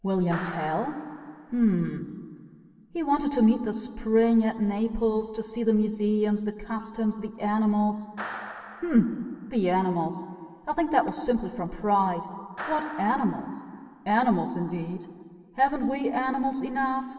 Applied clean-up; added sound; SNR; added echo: none; Clapping; 17 dB; reverberation time 2.0 s.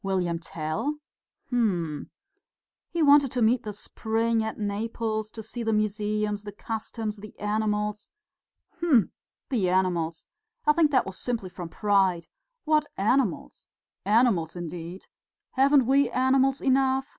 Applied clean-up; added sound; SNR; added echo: none; none; none; none.